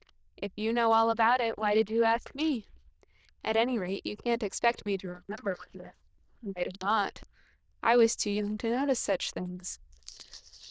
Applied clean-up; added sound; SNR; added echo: neural diffusion model UNIVERSE++.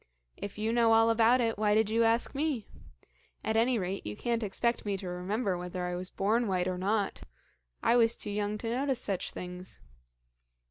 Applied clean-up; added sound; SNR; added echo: none; none; none; none.